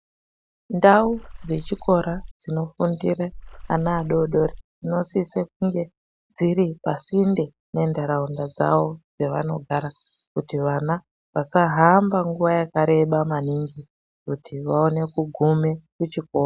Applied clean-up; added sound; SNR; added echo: none; Water / Splash, splatter; 14 dB; none.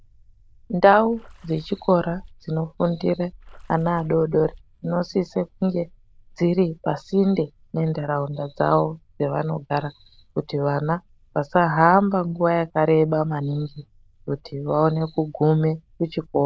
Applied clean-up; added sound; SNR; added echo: neural diffusion model UNIVERSE++.